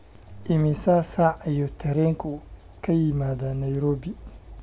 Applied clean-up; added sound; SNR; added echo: none; none; none; none.